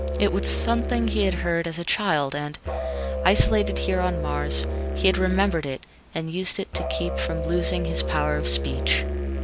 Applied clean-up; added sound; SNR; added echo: none; Musical instrument; 4 dB; none.